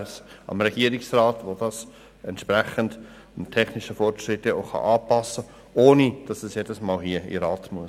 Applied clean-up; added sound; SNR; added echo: none; none; none; none.